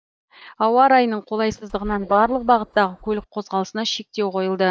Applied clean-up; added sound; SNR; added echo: neural mask model DeepFilterNet 3.